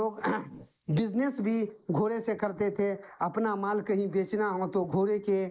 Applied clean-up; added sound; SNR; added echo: neural mask model Resemble Enhance denoiser.